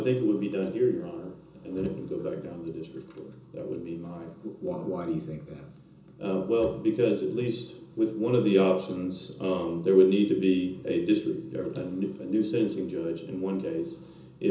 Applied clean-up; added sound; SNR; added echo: none; none; none; reverberation time 0.6 s.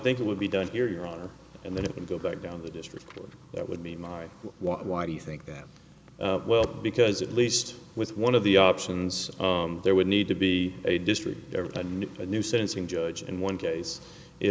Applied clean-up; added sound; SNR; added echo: none; none; none; none.